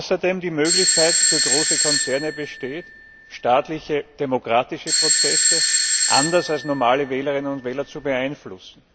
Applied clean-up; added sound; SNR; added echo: none; Bell / Doorbell; -3 dB; none.